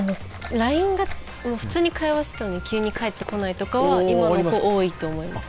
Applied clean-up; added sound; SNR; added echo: none; Liquid; 15 dB; none.